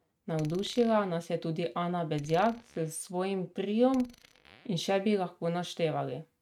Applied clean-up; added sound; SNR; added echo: neural mask model RNNoise.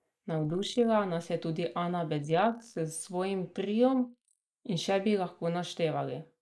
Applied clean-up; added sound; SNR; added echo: neural mask model Resemble Enhance denoiser.